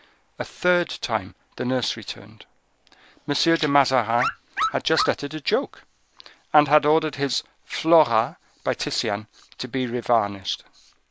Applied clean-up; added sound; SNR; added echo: neural mask model Resemble Enhance denoiser.